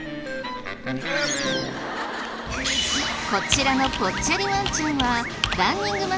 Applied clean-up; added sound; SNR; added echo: none; Computer keyboard; 10 dB; none.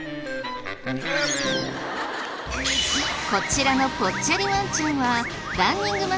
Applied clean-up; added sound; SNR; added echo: none; none; none; none.